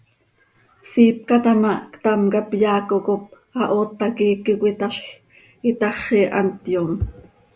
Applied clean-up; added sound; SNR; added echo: none; none; none; none.